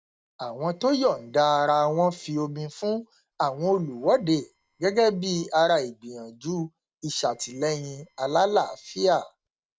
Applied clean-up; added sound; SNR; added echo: neural separator model SepFormer DNS4.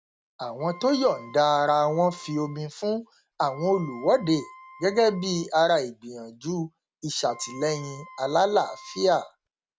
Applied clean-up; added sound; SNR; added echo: none; Wind instrument, woodwind instrument; 20 dB; none.